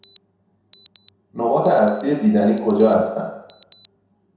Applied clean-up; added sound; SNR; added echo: none; Alarm; 14 dB; reverberation time 0.7 s.